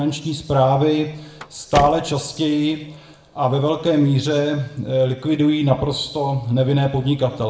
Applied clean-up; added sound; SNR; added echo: none; Car; 14 dB; reverberation time 0.8 s.